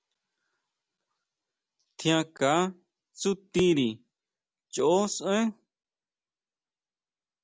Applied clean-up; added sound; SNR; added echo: none; none; none; none.